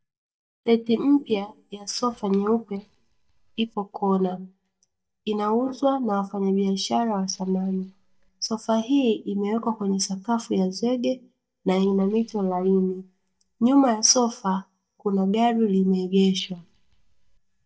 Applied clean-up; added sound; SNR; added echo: neural mask model DeepFilterNet 3.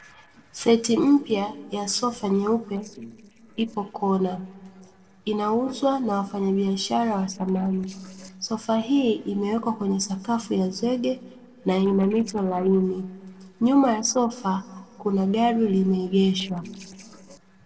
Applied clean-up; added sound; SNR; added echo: neural separator model SepFormer DNS4.